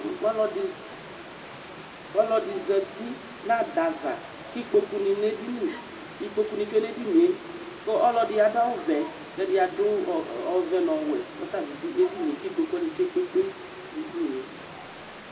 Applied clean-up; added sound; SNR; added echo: none; Stream / Liquid; 15 dB; reverberation time 1.4 s.